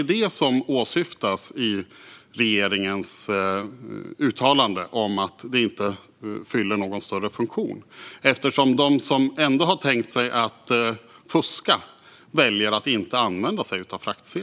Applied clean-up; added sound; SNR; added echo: none; none; none; none.